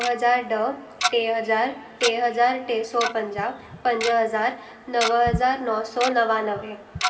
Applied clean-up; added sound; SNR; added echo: none; Tick-tock; 9 dB; reverberation time 2.4 s.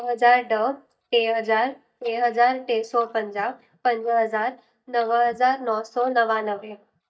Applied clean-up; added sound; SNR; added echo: neural mask model DeepFilterNet 3.